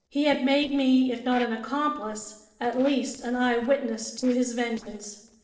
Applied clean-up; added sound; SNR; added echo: neural separator model SepFormer DNS4.